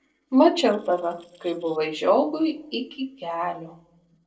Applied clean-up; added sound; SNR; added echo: neural separator model SepFormer DNS4.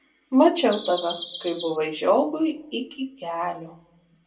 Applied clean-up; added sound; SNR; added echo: none; Bird vocalization, bird call, bird song; 9 dB; reverberation time 0.2 s.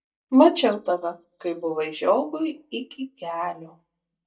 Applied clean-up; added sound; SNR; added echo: neural mask model DeepFilterNet 3.